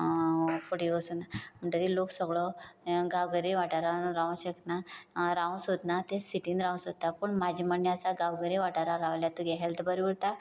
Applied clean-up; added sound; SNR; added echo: none; none; none; none.